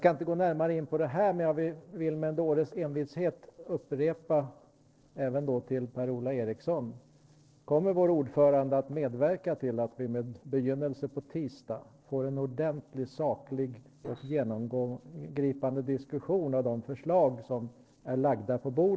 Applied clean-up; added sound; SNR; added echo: neural separator model SepFormer DNS4.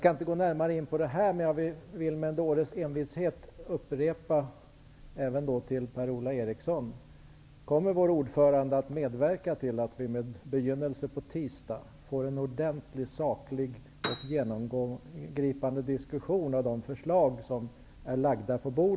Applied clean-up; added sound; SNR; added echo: none; Piano; 10 dB; none.